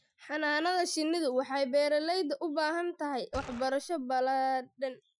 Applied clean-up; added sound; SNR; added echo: classical method Wiener filter.